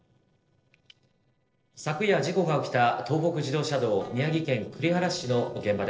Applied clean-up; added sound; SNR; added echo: neural separator model SepFormer DNS4.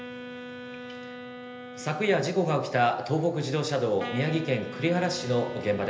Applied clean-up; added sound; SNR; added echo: none; Wind instrument, woodwind instrument; 13 dB; reverberation time 1.4 s.